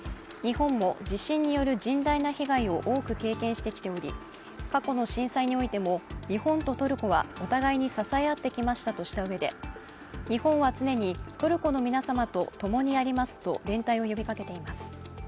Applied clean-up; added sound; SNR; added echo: none; none; none; none.